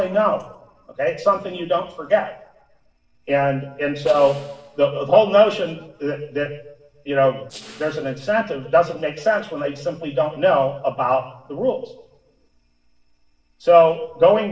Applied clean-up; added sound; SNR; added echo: neural separator model SepFormer DNS4.